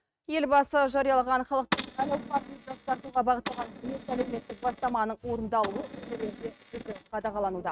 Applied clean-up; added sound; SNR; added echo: neural mask model RNNoise.